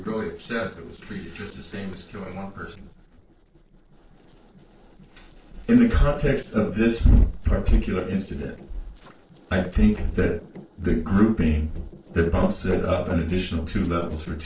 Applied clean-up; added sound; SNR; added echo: neural separator model SepFormer DNS4.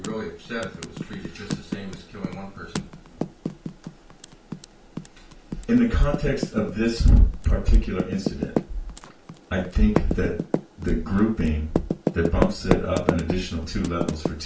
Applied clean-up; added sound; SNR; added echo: none; Typing; 6 dB; reverberation time 0.3 s.